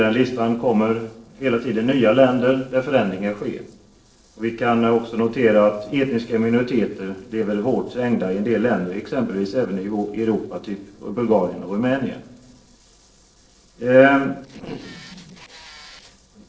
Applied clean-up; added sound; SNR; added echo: neural separator model SepFormer DNS4.